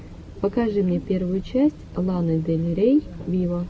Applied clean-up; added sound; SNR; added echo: none; none; none; none.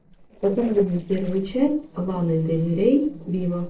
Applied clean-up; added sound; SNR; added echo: neural separator model SepFormer DNS4.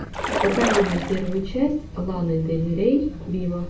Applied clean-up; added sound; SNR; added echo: none; Splash, splatter; 3 dB; reverberation time 0.3 s.